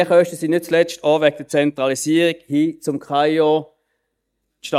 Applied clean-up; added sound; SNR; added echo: neural mask model DeepFilterNet 3.